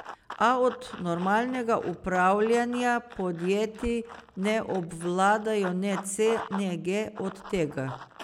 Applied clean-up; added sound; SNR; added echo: none; Run; 16 dB; none.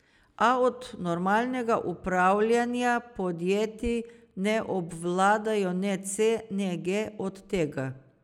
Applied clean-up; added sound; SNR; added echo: none; none; none; none.